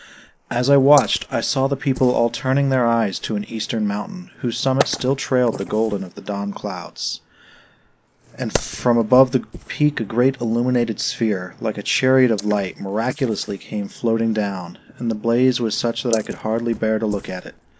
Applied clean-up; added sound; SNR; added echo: neural mask model Resemble Enhance denoiser.